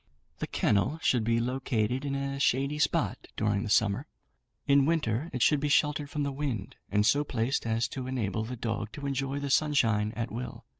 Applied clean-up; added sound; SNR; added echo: none; none; none; none.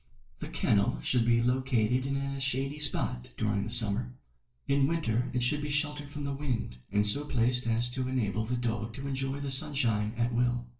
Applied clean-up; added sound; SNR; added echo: none; none; none; reverberation time 0.3 s.